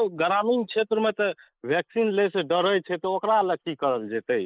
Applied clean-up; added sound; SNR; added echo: neural mask model Resemble Enhance denoiser.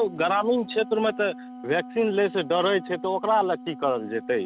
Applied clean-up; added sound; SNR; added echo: none; Wind instrument, woodwind instrument; 16 dB; none.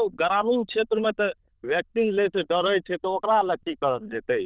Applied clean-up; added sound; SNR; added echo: neural diffusion model UNIVERSE++.